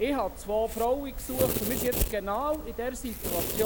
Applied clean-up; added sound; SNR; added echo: none; Domestic sounds, home sounds; 3 dB; none.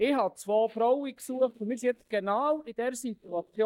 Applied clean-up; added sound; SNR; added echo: neural mask model DeepFilterNet 3.